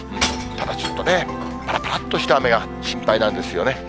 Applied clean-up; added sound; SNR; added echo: none; Shatter / Crushing + Bowed string instrument; 8 dB; none.